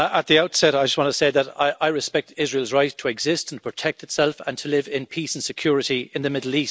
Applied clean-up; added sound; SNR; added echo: none; none; none; none.